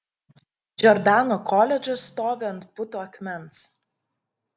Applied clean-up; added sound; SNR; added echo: none; none; none; none.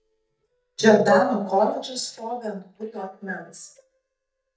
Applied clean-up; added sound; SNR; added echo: neural mask model DeepFilterNet 3.